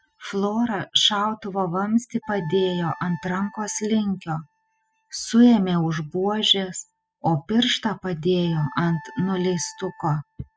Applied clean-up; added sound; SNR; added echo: classical method spectral subtraction.